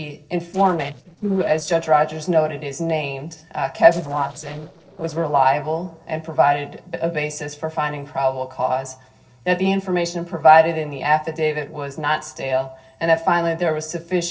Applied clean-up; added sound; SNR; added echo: neural separator model SepFormer DNS4.